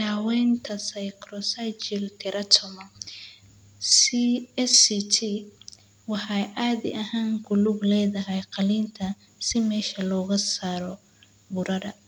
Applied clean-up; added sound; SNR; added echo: none; none; none; none.